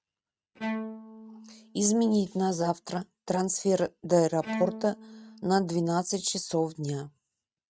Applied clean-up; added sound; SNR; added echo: neural mask model RNNoise.